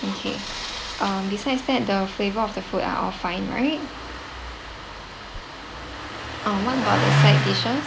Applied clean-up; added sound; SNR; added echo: none; Engine starting; 1 dB; none.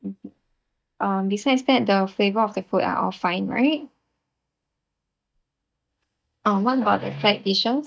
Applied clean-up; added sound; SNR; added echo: neural mask model DeepFilterNet 3.